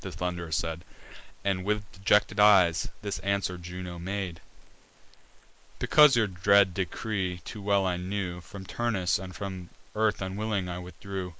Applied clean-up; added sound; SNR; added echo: neural mask model Resemble Enhance denoiser.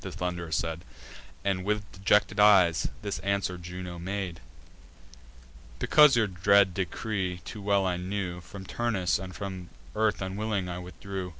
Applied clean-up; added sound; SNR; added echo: none; Crackle; 16 dB; none.